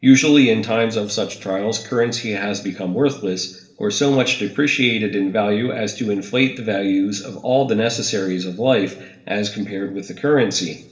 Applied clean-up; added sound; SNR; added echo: neural separator model SepFormer DNS4.